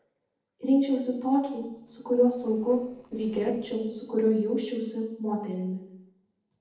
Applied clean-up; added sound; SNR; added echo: neural separator model SepFormer DNS4.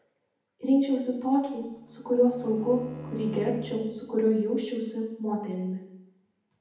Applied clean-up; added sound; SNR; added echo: none; Bowed string instrument; 15 dB; reverberation time 0.8 s.